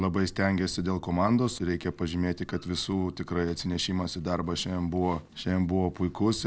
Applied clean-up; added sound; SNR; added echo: none; none; none; none.